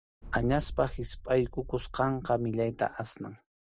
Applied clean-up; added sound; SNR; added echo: none; Boom; 11 dB; none.